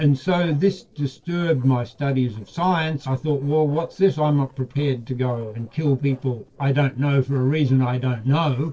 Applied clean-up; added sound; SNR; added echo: neural separator model SepFormer DNS4.